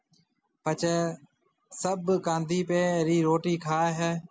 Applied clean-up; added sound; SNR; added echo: none; none; none; none.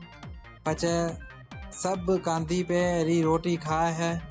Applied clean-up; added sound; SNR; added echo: none; Drum kit; 15 dB; none.